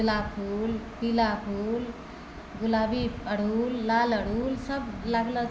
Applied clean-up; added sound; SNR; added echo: none; none; none; none.